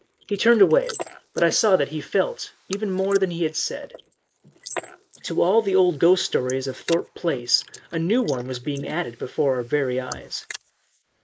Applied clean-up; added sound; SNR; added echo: neural mask model Resemble Enhance denoiser.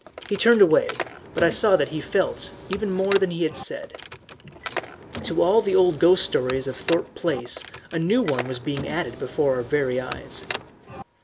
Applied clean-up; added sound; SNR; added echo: none; Car; 12 dB; none.